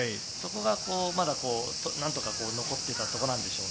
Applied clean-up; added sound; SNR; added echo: none; none; none; none.